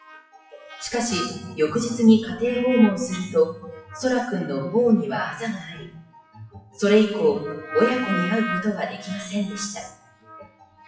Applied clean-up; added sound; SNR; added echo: classical method WPE with log-MMSE.